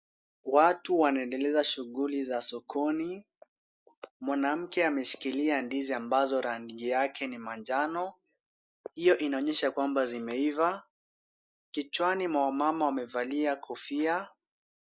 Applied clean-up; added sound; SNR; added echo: none; none; none; none.